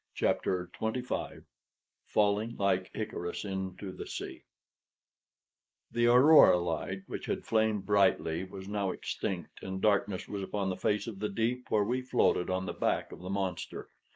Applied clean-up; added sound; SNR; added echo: neural mask model Resemble Enhance denoiser.